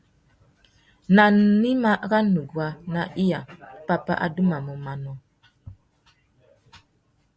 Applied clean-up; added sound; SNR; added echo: none; none; none; none.